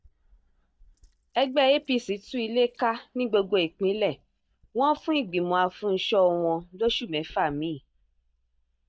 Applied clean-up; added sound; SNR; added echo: neural mask model DeepFilterNet 3.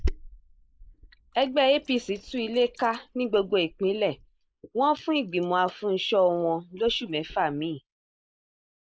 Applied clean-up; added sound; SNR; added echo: neural mask model Resemble Enhance denoiser.